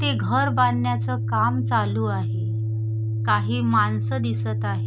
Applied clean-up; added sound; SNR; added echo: none; Organ; -1 dB; none.